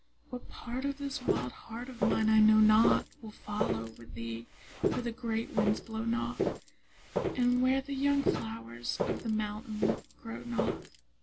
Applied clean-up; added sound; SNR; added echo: none; Walk, footsteps; 4 dB; none.